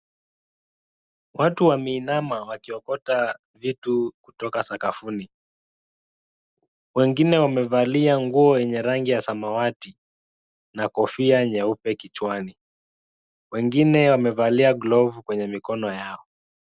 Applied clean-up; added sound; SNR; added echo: none; none; none; none.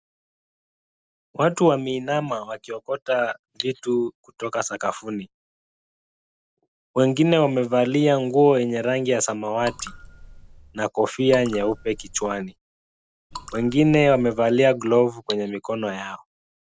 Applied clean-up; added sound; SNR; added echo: none; Cutlery, silverware + Raindrop / Drip; 17 dB; none.